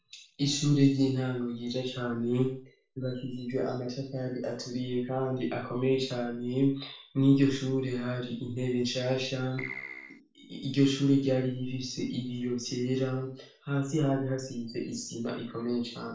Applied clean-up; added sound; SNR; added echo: none; Keyboard (musical); 11 dB; reverberation time 0.4 s.